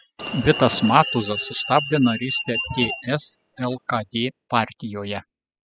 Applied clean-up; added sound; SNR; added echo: classical method spectral subtraction.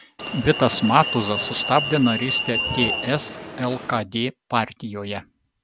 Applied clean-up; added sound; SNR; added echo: none; Alarm; 5 dB; none.